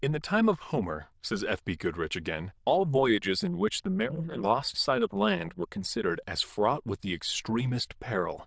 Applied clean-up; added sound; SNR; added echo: neural diffusion model UNIVERSE++.